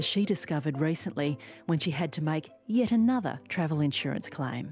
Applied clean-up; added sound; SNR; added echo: none; none; none; none.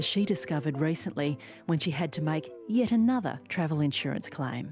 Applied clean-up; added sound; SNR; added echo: none; Guitar; 19 dB; none.